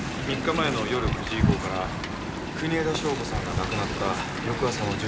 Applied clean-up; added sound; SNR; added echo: none; Wind; -1 dB; none.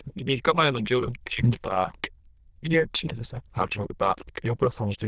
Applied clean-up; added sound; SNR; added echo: neural diffusion model UNIVERSE++.